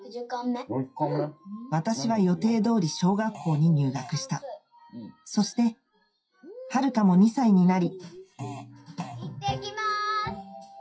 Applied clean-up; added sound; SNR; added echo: classical method WPE with log-MMSE.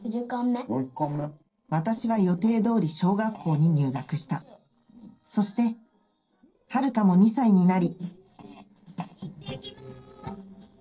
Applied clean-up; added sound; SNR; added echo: neural separator model SepFormer DNS4.